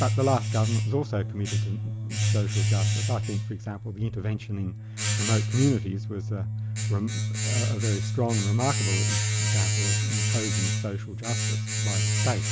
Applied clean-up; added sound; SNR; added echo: none; Domestic sounds, home sounds; -4 dB; none.